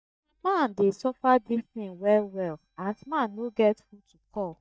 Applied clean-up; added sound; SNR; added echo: neural mask model DeepFilterNet 3.